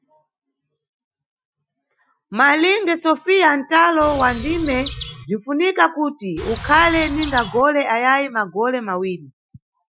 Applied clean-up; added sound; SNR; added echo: classical method Wiener filter.